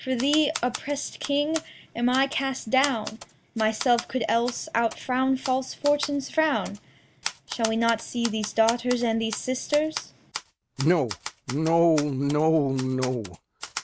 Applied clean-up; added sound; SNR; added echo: none; Typewriter; 13 dB; none.